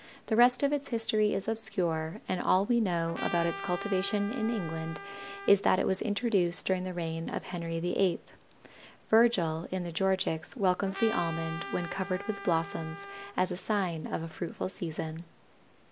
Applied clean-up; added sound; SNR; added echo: none; Trumpet; 11 dB; none.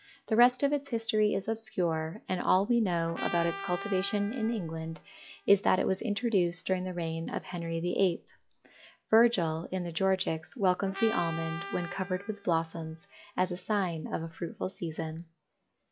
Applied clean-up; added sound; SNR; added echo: classical method log-MMSE.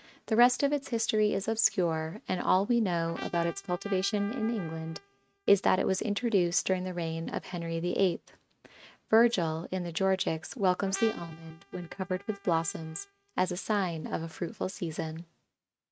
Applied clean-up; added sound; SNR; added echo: neural mask model RNNoise.